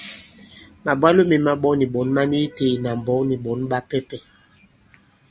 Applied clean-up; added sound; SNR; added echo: none; none; none; none.